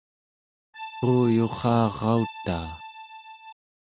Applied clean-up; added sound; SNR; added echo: none; Accordion; 13 dB; none.